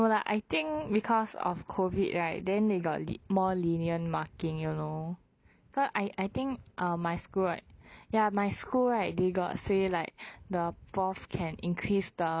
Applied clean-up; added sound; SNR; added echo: none; none; none; none.